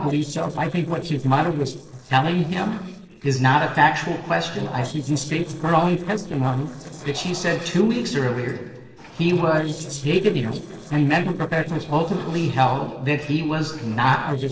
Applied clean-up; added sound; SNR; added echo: neural separator model SepFormer DNS4.